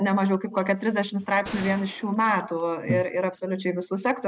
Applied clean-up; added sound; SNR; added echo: none; Gunshot, gunfire; 17 dB; none.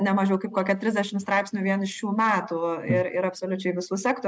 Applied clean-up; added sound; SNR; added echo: none; none; none; none.